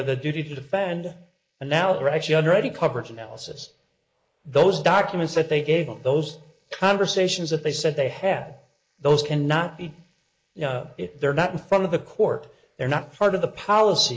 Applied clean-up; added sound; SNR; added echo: neural mask model Resemble Enhance denoiser.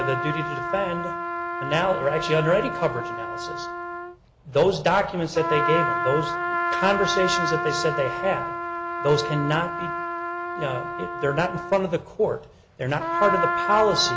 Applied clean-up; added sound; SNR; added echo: none; Trumpet; 3 dB; none.